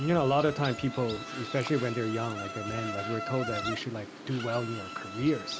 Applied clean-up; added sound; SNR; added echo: none; Insect; 8 dB; none.